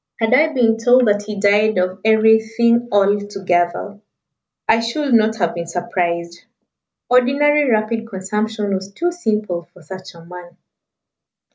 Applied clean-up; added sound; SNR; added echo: none; none; none; none.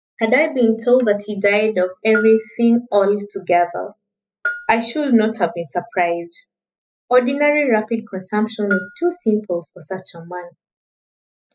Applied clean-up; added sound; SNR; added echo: classical method spectral subtraction.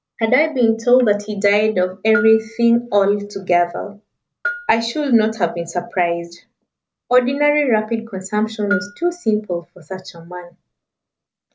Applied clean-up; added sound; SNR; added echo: none; Bell; 14 dB; none.